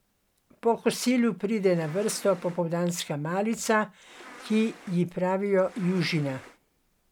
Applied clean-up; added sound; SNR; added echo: none; Insect; 20 dB; none.